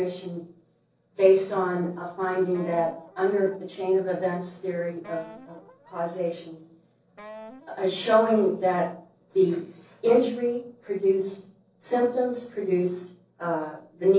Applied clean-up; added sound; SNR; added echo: neural separator model SepFormer DNS4.